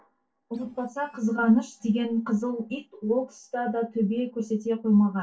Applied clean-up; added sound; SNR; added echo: neural separator model SepFormer DNS4.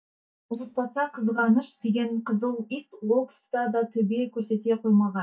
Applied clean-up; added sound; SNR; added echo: neural mask model DeepFilterNet 3.